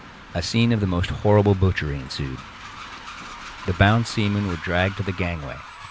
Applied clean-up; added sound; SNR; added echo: none; Train; 16 dB; none.